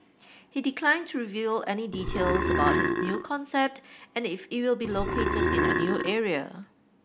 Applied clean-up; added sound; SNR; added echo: none; Burping, eructation; -3 dB; none.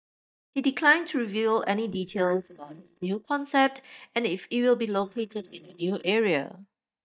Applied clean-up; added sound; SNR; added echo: neural mask model DeepFilterNet 3.